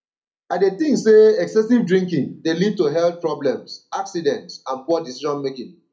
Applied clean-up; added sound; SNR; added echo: none; none; none; reverberation time 0.3 s.